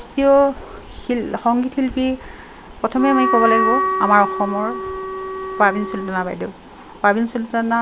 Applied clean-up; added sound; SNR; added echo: none; Wind instrument, woodwind instrument; 3 dB; none.